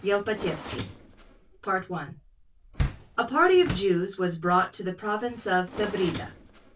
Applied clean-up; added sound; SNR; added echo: none; Door; 11 dB; reverberation time 0.1 s.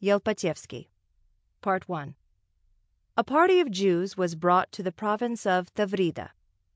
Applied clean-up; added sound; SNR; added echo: none; none; none; none.